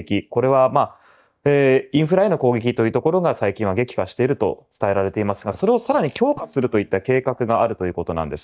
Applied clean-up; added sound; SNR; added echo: neural mask model DeepFilterNet 3.